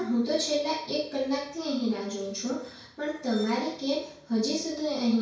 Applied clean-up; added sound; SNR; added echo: none; none; none; reverberation time 0.5 s.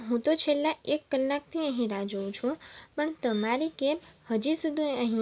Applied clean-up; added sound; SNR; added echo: none; none; none; none.